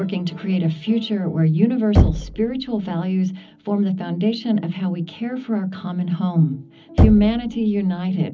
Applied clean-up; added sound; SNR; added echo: none; Knock; 5 dB; reverberation time 0.4 s.